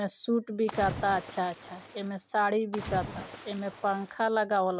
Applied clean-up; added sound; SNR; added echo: none; Splash, splatter; 12 dB; none.